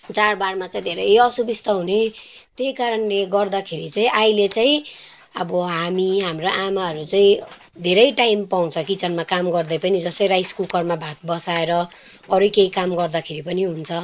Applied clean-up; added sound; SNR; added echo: neural separator model SepFormer DNS4.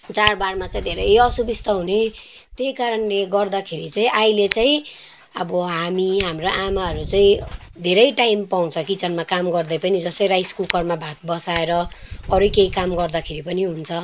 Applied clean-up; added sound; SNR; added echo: none; Scissors + Fire; 14 dB; none.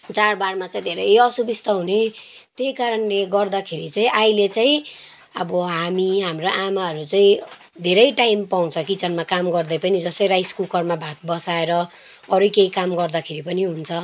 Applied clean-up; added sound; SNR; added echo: none; none; none; none.